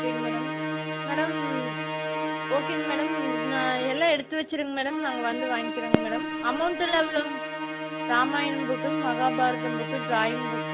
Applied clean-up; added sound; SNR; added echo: none; Musical instrument + Fireworks; 1 dB; none.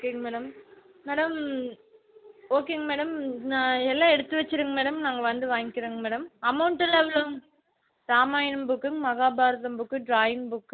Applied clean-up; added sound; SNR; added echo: none; none; none; none.